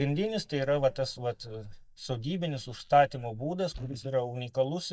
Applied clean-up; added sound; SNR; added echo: neural mask model DeepFilterNet 3.